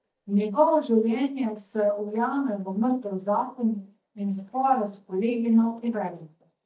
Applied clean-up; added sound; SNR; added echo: neural mask model DeepFilterNet 3.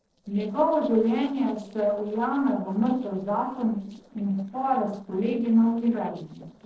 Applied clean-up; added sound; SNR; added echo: neural separator model SepFormer DNS4.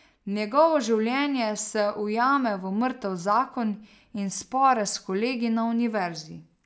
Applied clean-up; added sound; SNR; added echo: none; none; none; none.